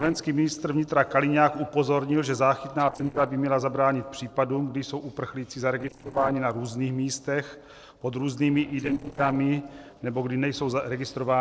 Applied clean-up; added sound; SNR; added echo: neural separator model SepFormer DNS4.